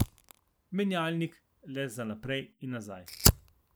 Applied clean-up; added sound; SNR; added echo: none; Fire; -2 dB; none.